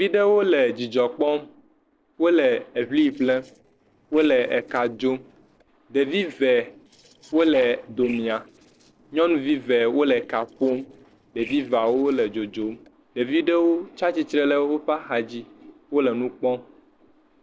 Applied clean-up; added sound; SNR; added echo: neural separator model SepFormer DNS4.